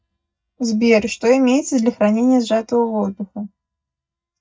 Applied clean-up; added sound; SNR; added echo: neural mask model DeepFilterNet 3.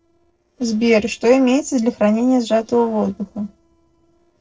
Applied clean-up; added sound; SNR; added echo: neural separator model SepFormer DNS4.